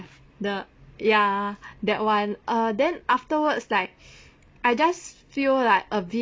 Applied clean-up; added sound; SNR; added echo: none; none; none; none.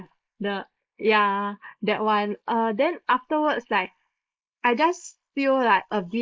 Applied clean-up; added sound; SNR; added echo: neural mask model Resemble Enhance denoiser.